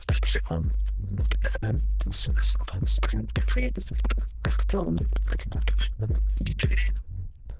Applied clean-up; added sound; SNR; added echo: neural diffusion model UNIVERSE++.